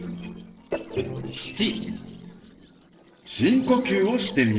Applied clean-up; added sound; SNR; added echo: neural separator model SepFormer DNS4.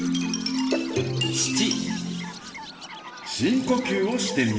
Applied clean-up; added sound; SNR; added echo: none; Chirp, tweet; 14 dB; reverberation time 2.5 s.